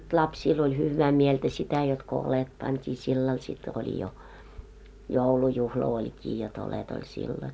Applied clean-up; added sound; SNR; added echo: none; none; none; none.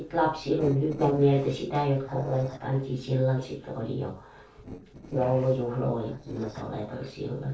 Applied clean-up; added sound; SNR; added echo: neural separator model SepFormer DNS4.